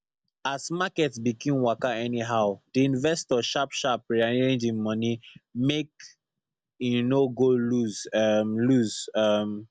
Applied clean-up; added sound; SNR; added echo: none; none; none; none.